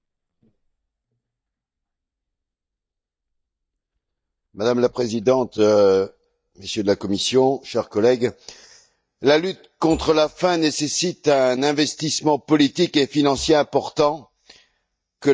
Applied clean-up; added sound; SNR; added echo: neural mask model DeepFilterNet 3.